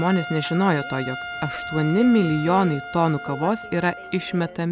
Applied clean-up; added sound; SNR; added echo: none; Trumpet; 12 dB; none.